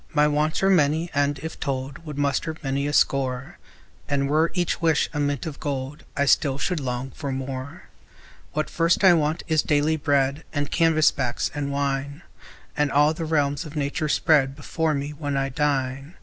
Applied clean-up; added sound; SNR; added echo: none; none; none; none.